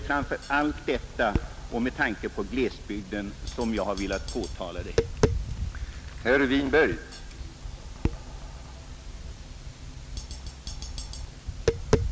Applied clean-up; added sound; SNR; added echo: none; Tap; 2 dB; none.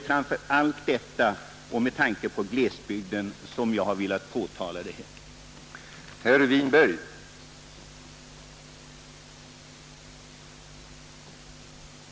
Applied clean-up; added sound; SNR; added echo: none; none; none; none.